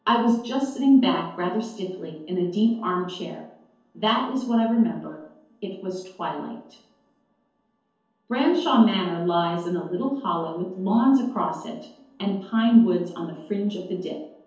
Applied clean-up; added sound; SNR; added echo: none; none; none; reverberation time 2.2 s.